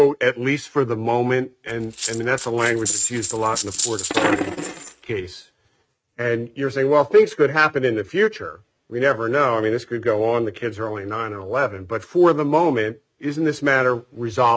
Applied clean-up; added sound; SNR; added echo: neural mask model RNNoise.